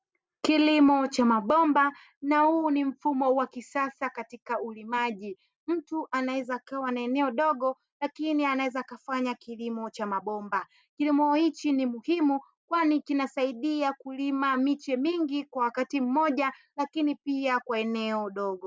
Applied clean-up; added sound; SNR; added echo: none; none; none; none.